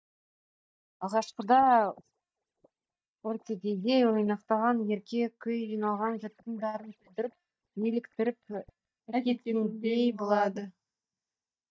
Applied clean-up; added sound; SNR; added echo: neural mask model DeepFilterNet 3.